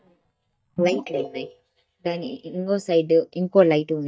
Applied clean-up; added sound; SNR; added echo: neural mask model DeepFilterNet 3.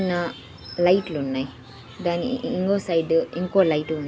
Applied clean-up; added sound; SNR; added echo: none; none; none; none.